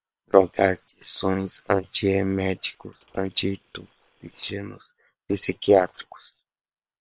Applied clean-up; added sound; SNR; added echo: neural separator model SepFormer WHAM!.